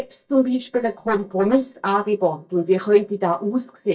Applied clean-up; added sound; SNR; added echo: neural mask model DeepFilterNet 3.